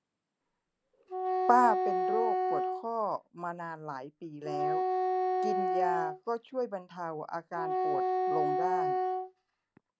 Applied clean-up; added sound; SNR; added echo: none; Wind instrument, woodwind instrument; -3 dB; none.